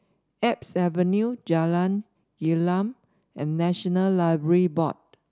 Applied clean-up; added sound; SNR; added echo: none; none; none; none.